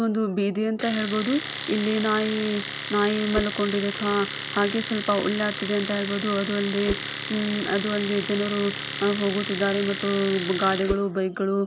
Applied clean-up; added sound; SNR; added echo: none; Domestic sounds, home sounds + Whoosh, swoosh, swish; 8 dB; none.